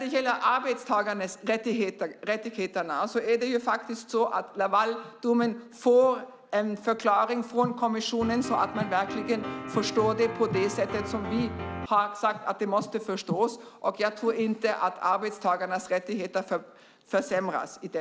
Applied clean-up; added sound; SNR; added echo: none; Piano; 8 dB; none.